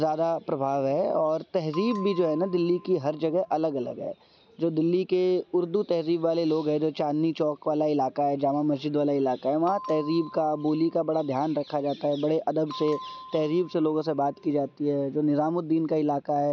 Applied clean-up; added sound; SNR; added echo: none; Bell; 18 dB; none.